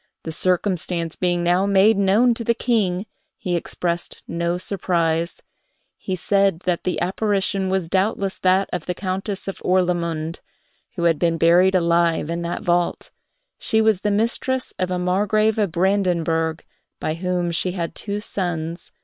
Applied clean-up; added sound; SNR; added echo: neural separator model SepFormer WHAM!.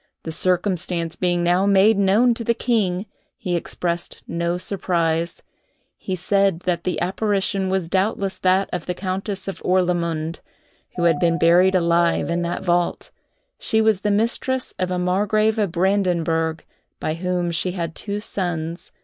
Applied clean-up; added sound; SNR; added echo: neural mask model DeepFilterNet 3.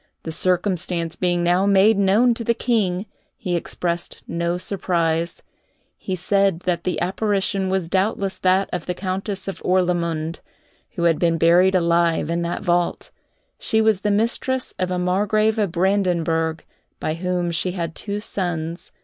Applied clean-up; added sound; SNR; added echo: none; none; none; none.